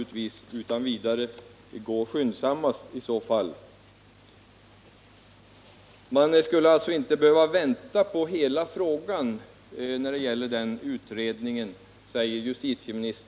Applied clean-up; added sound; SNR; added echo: none; none; none; none.